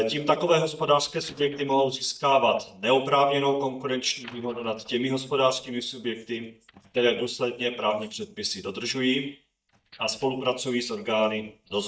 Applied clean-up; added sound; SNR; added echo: neural mask model DeepFilterNet 3.